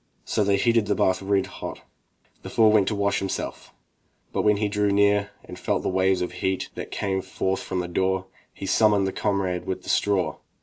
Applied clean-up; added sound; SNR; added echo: none; none; none; none.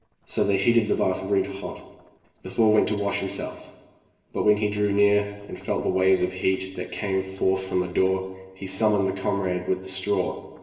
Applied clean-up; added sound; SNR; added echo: neural separator model SepFormer DNS4.